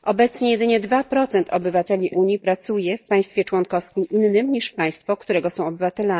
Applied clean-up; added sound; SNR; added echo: neural mask model DeepFilterNet 3.